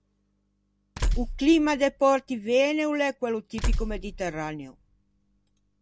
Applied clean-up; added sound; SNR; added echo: none; Tools; 5 dB; none.